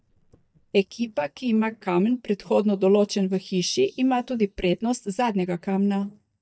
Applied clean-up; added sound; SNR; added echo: neural mask model DeepFilterNet 3.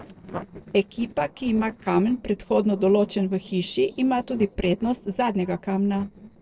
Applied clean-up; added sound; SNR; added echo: neural separator model SepFormer DNS4.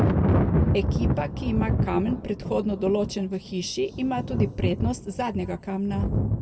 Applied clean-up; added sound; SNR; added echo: none; Thunder; -2 dB; reverberation time 1.7 s.